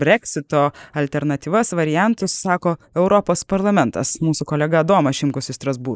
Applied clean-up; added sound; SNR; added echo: neural mask model Resemble Enhance denoiser.